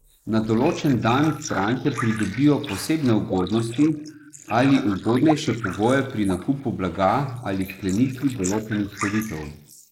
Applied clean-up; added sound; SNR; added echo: neural mask model Resemble Enhance denoiser.